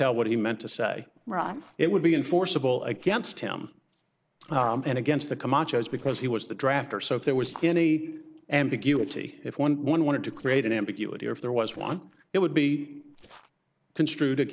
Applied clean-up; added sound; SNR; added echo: neural separator model SepFormer DNS4.